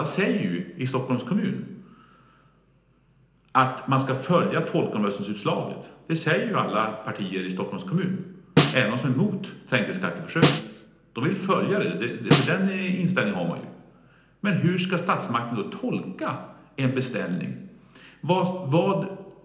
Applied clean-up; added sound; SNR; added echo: none; Snare drum; -1 dB; reverberation time 0.8 s.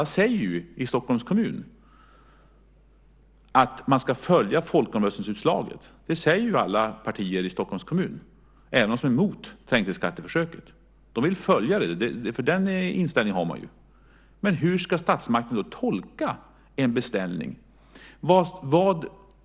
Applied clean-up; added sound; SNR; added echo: none; none; none; none.